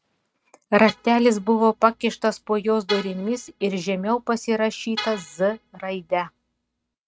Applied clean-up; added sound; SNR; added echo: neural mask model RNNoise.